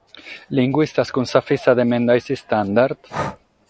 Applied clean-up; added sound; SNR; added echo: none; Breathing; 16 dB; none.